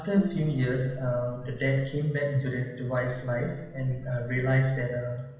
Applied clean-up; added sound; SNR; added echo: neural separator model SepFormer DNS4.